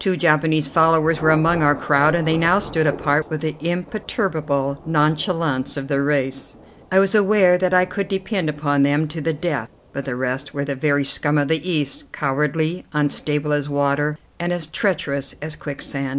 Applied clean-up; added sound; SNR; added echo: none; Thunder / Rain; 19 dB; none.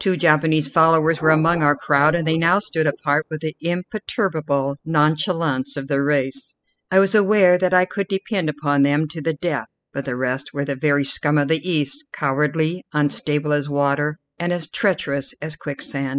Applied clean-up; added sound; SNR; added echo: classical method spectral subtraction.